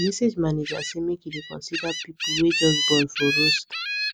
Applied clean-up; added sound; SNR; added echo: none; Gull, seagull; 2 dB; none.